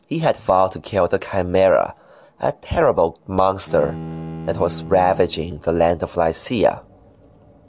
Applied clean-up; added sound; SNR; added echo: none; Bowed string instrument; 14 dB; none.